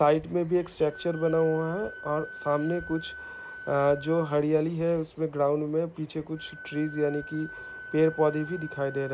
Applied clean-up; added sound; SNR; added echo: none; Wind instrument, woodwind instrument; 16 dB; none.